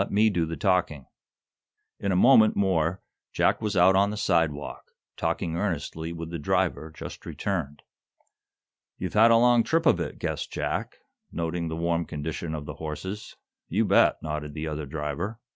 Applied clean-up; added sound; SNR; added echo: none; none; none; none.